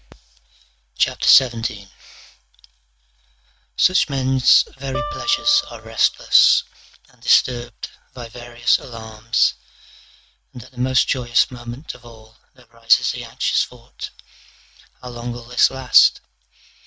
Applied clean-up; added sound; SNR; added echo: neural mask model RNNoise.